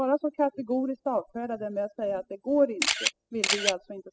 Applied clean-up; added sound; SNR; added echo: classical method spectral subtraction.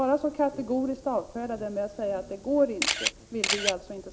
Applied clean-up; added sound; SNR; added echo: none; Camera; -2 dB; none.